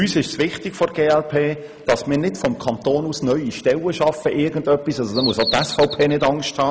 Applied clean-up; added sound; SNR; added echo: none; Bird vocalization, bird call, bird song; 8 dB; none.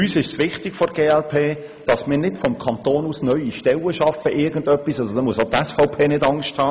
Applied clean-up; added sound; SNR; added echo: none; none; none; none.